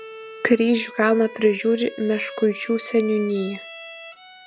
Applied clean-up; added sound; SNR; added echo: none; Bowed string instrument; 17 dB; none.